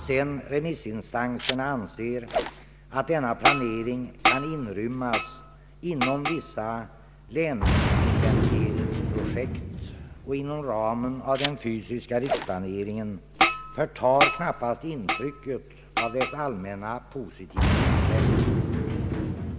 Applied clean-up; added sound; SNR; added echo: none; Boom; -2 dB; none.